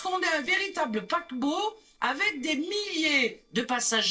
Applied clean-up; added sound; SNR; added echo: neural separator model SepFormer DNS4.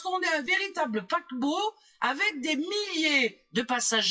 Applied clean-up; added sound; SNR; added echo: classical method WPE with log-MMSE.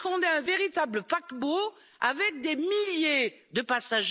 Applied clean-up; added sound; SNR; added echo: none; none; none; none.